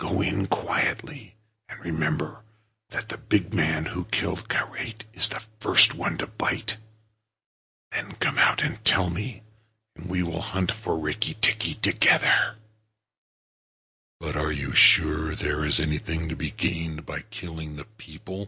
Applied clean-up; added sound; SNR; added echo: none; none; none; none.